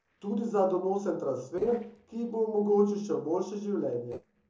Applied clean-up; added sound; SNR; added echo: neural separator model SepFormer DNS4.